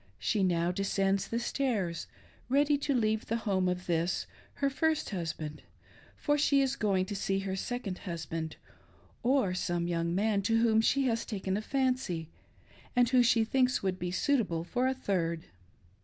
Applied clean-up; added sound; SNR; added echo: none; none; none; none.